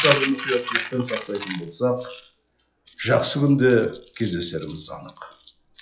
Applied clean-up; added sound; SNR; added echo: classical method log-MMSE.